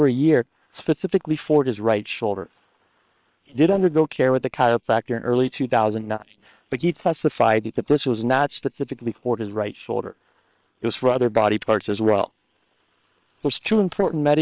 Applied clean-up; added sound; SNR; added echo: neural separator model SepFormer WHAM!.